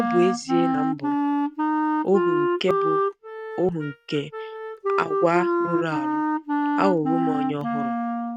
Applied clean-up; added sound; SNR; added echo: neural mask model RNNoise.